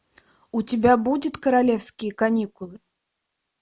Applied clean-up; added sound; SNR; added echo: none; none; none; none.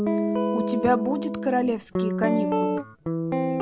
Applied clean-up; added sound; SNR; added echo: none; Guitar; -2 dB; none.